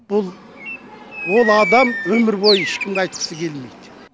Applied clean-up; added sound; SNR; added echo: none; Bird; 6 dB; none.